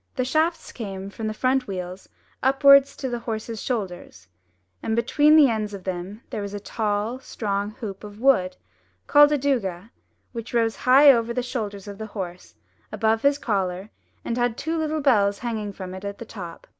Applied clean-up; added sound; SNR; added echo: none; none; none; none.